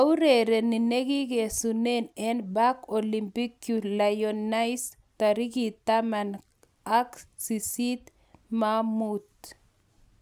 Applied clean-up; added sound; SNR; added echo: none; none; none; none.